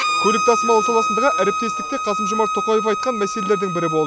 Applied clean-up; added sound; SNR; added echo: none; Bowed string instrument; 1 dB; none.